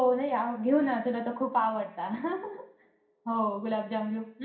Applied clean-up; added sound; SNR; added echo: none; none; none; reverberation time 0.5 s.